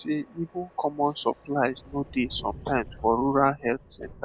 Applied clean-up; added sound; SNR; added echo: none; Subway, metro, underground; 18 dB; none.